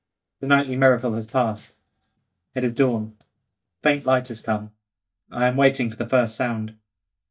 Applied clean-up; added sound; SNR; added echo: neural mask model DeepFilterNet 3.